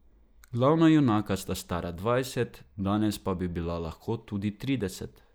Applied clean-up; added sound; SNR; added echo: neural mask model Resemble Enhance denoiser.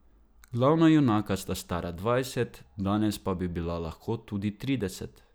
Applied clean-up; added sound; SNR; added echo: none; none; none; none.